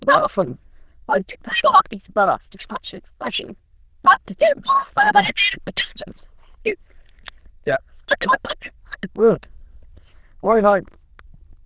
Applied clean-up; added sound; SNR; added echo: neural diffusion model UNIVERSE++.